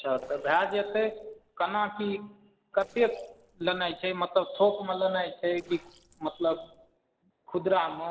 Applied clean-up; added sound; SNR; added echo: neural separator model SepFormer DNS4.